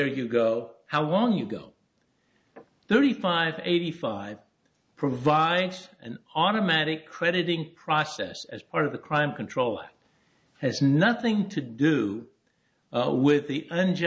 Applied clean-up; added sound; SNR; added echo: none; none; none; none.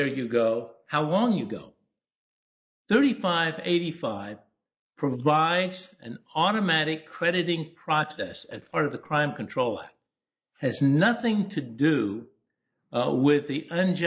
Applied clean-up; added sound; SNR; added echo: neural mask model Resemble Enhance denoiser.